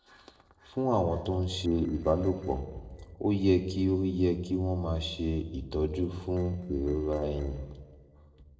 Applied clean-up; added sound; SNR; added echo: neural separator model SepFormer DNS4.